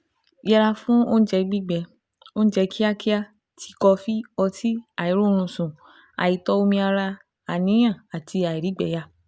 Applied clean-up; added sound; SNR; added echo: none; none; none; none.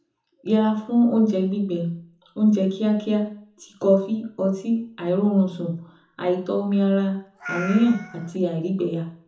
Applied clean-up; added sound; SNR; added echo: none; Meow; 13 dB; reverberation time 0.6 s.